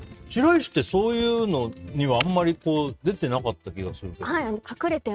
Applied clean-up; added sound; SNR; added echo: neural mask model RNNoise.